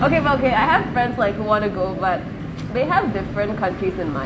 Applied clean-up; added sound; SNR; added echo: none; none; none; none.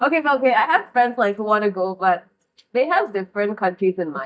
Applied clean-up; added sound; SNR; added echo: neural mask model DeepFilterNet 3.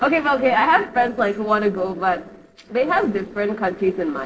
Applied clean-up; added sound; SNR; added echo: neural separator model SepFormer DNS4.